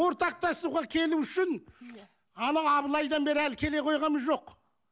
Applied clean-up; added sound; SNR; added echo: none; none; none; none.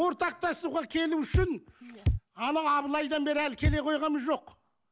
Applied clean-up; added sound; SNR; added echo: none; Bass drum; 0 dB; none.